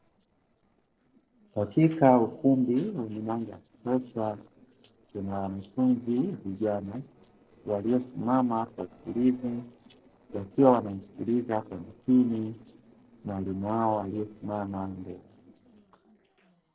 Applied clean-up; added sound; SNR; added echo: neural separator model SepFormer DNS4.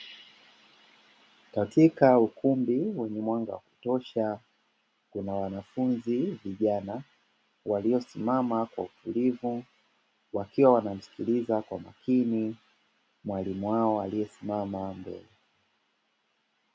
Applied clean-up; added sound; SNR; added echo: none; none; none; none.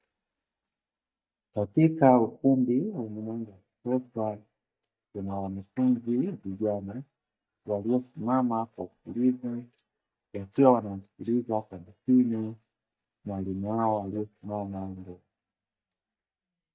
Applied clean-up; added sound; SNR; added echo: neural mask model DeepFilterNet 3.